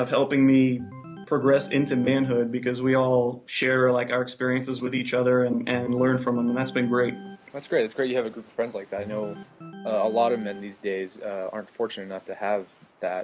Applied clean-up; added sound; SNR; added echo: none; Organ; 18 dB; none.